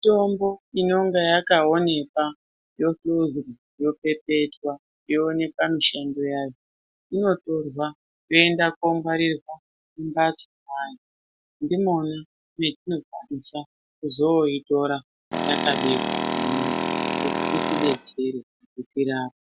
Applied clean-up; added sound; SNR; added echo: none; Tools; 1 dB; none.